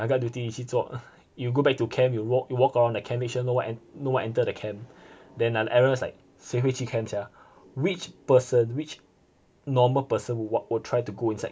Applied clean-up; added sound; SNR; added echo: none; none; none; none.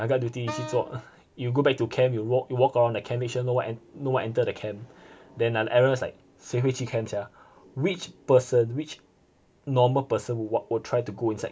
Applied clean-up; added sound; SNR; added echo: none; Wind instrument, woodwind instrument; 13 dB; none.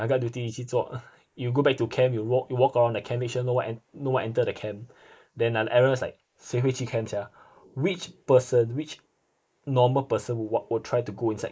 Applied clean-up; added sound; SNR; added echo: neural mask model Resemble Enhance denoiser.